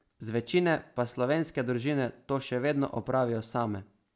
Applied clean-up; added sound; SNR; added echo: none; none; none; none.